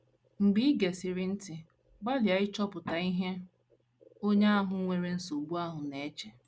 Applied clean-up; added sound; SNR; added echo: none; none; none; none.